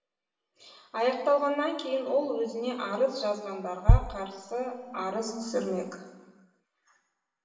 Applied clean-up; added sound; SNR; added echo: none; Bass drum; -4 dB; reverberation time 1.4 s.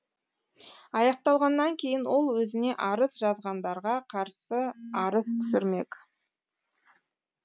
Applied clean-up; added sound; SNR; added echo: none; none; none; none.